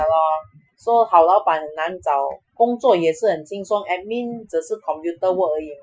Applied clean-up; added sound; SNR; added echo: classical method Wiener filter.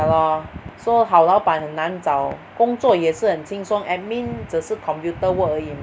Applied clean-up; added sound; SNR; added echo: none; none; none; none.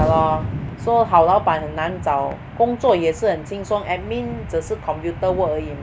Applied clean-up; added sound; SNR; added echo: none; Explosion; 11 dB; none.